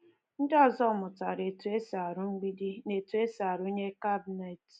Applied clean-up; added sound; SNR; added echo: none; none; none; none.